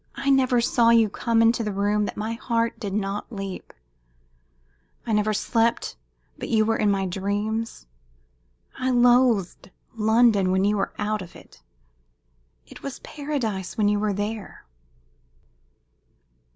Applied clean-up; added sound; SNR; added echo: none; none; none; none.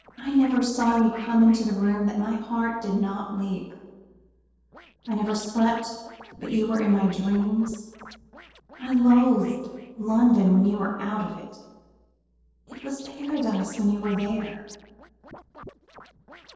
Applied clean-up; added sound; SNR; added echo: neural separator model SepFormer DNS4.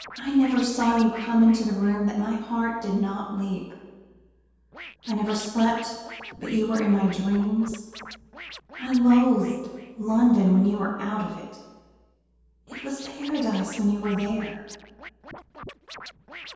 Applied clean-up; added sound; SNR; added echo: none; Scratching (performance technique); 20 dB; reverberation time 1.2 s.